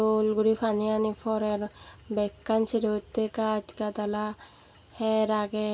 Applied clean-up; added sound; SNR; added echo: none; none; none; none.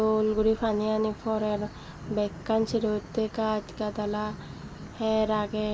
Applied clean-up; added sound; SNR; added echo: none; Thunder / Wind / Rain; 14 dB; none.